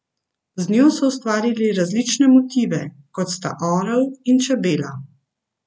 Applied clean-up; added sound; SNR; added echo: none; none; none; none.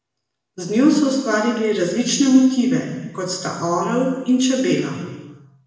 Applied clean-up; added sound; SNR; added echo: none; none; none; reverberation time 1.2 s.